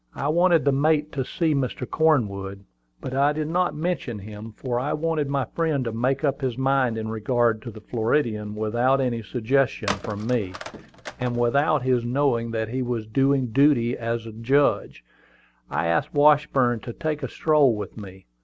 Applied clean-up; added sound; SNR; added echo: none; Telephone; 12 dB; none.